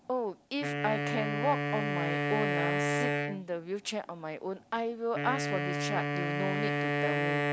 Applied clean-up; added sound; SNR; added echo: none; Wind instrument, woodwind instrument; -3 dB; none.